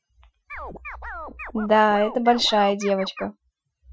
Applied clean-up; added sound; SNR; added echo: classical method Wiener filter.